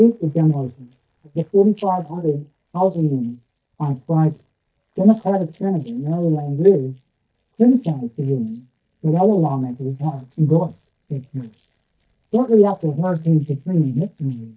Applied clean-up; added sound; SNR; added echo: neural mask model DeepFilterNet 3.